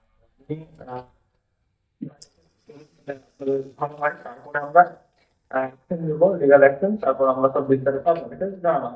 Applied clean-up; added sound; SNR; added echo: neural mask model DeepFilterNet 3.